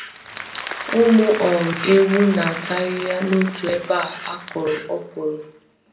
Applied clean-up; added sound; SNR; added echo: none; Applause; 11 dB; reverberation time 0.5 s.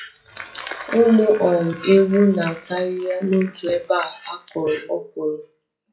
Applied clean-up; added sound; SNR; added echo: classical method WPE with log-MMSE.